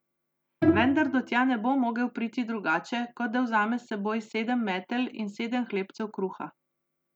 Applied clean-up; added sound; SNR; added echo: none; Bowed string instrument; 3 dB; none.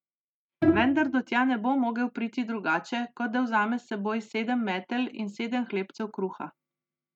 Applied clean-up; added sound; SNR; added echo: neural mask model RNNoise.